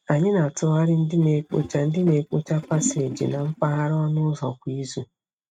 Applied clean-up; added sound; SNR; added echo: neural mask model RNNoise.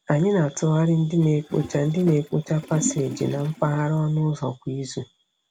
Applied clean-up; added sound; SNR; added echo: none; Toilet flush; 14 dB; none.